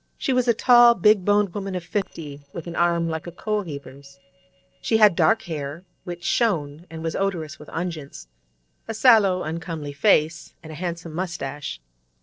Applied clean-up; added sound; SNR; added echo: neural separator model SepFormer DNS4.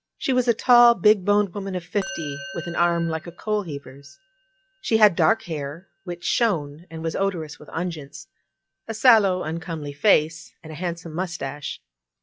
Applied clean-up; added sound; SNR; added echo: classical method log-MMSE.